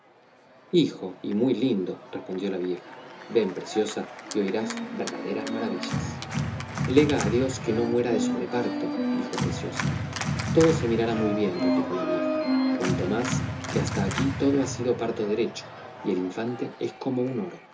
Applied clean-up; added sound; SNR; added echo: none; Organ; 3 dB; reverberation time 0.2 s.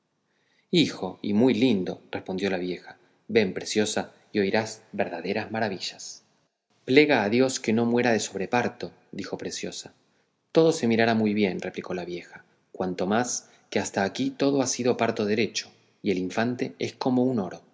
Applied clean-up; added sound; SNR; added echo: none; none; none; none.